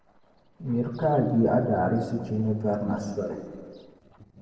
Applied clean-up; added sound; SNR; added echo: neural separator model SepFormer DNS4.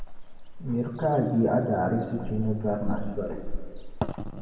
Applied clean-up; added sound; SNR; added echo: none; Ocean; 6 dB; reverberation time 1.6 s.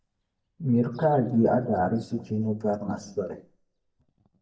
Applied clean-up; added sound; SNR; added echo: neural mask model DeepFilterNet 3.